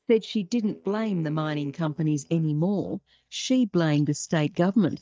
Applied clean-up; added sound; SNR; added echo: neural mask model DeepFilterNet 3.